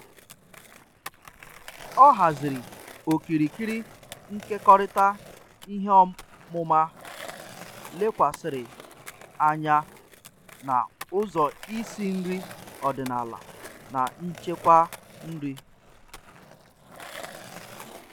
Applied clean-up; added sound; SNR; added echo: none; Skateboard; 18 dB; none.